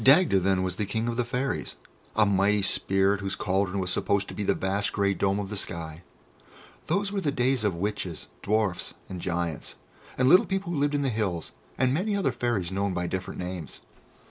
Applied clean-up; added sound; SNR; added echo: none; none; none; none.